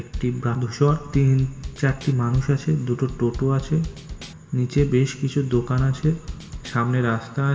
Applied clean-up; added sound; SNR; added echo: none; Bass drum / Snare drum / Drum kit; 13 dB; reverberation time 1.4 s.